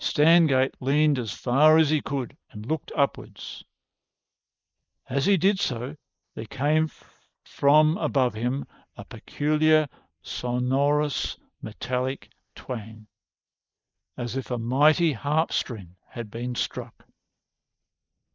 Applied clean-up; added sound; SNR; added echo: neural mask model Resemble Enhance denoiser.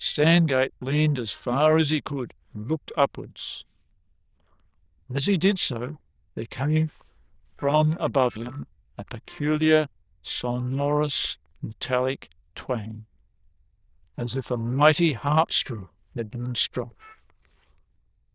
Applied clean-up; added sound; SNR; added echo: neural diffusion model UNIVERSE++.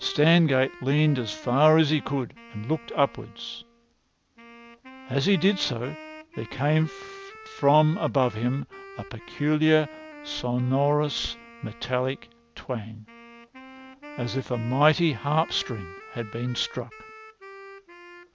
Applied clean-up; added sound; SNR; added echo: none; Wind instrument, woodwind instrument; 18 dB; none.